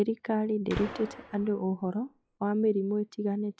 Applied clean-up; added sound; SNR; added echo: classical method log-MMSE.